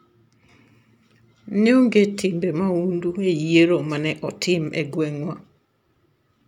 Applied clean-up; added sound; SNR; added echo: none; none; none; none.